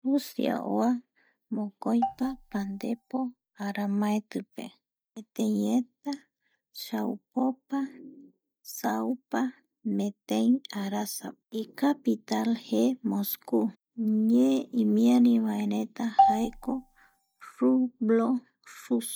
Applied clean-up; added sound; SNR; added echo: neural mask model DeepFilterNet 3.